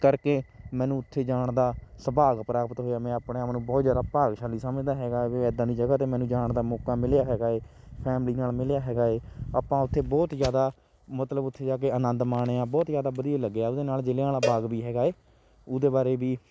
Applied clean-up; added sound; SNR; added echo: none; Cowbell; 10 dB; none.